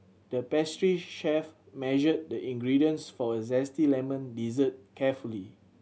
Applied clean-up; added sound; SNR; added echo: none; none; none; none.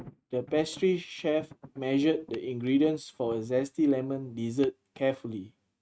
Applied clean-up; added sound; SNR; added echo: neural mask model RNNoise.